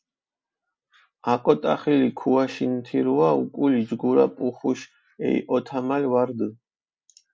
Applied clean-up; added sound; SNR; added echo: none; none; none; none.